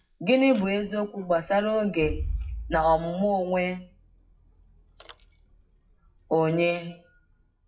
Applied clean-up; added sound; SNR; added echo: classical method WPE with log-MMSE.